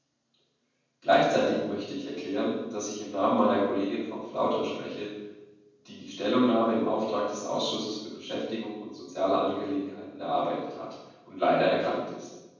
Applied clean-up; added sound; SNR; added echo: none; none; none; reverberation time 1.2 s.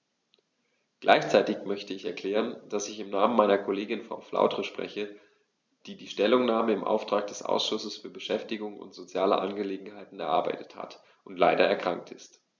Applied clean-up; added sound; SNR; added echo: none; none; none; none.